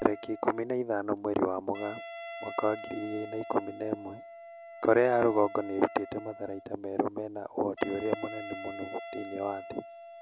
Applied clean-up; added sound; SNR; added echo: none; Wind instrument, woodwind instrument; 13 dB; none.